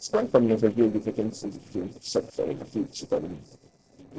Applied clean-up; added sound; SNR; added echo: neural separator model SepFormer DNS4.